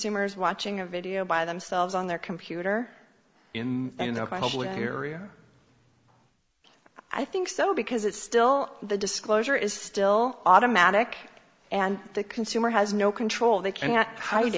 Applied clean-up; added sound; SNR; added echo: none; none; none; none.